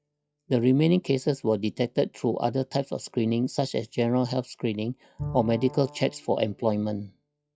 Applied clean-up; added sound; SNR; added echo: classical method log-MMSE.